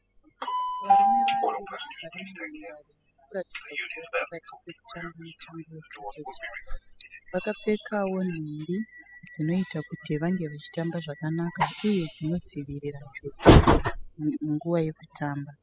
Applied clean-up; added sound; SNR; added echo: classical method spectral subtraction.